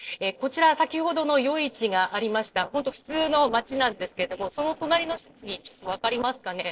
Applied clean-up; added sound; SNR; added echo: neural separator model SepFormer DNS4.